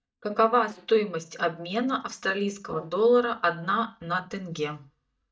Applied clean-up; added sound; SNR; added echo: neural mask model DeepFilterNet 3.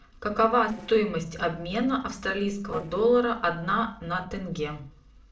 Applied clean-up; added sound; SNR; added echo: neural separator model SepFormer DNS4.